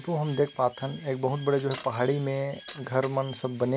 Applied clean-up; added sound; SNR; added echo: none; Bird + Bicycle; 20 dB; none.